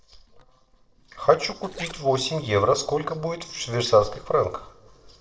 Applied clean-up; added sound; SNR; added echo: neural separator model SepFormer DNS4.